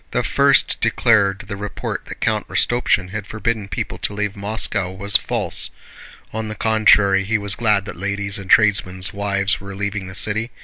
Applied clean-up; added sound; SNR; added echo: none; none; none; none.